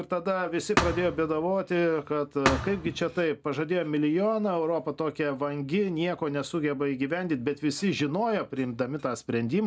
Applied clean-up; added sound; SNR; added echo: none; Thump, thud; 5 dB; none.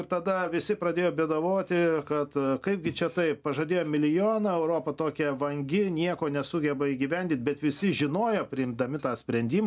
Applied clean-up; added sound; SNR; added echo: none; none; none; none.